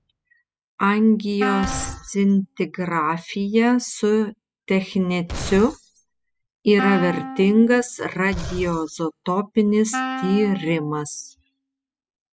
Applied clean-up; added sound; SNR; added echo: classical method spectral subtraction.